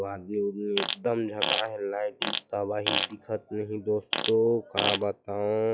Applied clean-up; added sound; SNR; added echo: classical method log-MMSE.